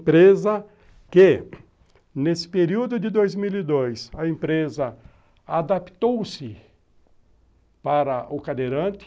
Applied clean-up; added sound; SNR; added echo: none; none; none; none.